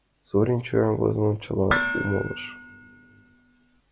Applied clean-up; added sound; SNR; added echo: none; Dishes, pots, and pans; 4 dB; reverberation time 1.1 s.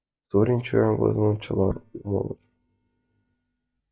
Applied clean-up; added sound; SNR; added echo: neural mask model DeepFilterNet 3.